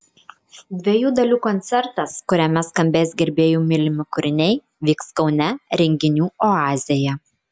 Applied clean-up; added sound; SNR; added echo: none; none; none; none.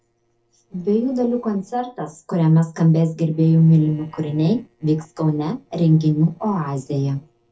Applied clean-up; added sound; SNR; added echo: neural separator model SepFormer DNS4.